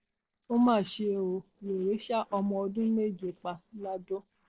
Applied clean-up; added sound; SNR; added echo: neural separator model SepFormer DNS4.